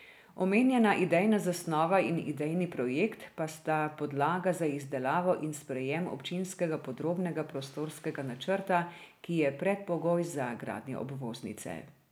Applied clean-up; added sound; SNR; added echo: none; none; none; none.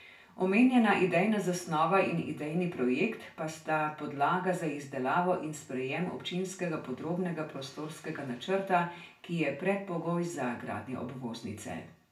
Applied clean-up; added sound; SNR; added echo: none; none; none; reverberation time 0.3 s.